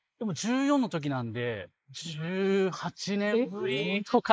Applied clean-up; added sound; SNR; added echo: neural mask model Resemble Enhance denoiser.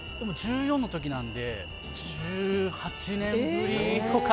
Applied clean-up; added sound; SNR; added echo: none; Train; 14 dB; none.